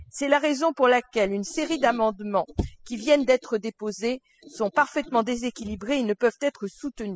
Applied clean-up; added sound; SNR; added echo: classical method spectral subtraction.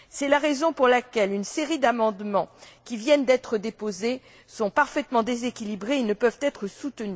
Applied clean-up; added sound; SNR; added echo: none; none; none; none.